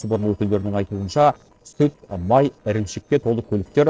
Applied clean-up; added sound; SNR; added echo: neural separator model SepFormer DNS4.